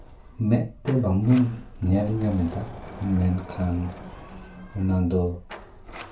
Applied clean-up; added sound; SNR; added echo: none; Sliding door; 16 dB; reverberation time 0.2 s.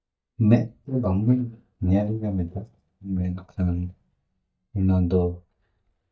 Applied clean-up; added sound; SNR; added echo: neural mask model DeepFilterNet 3.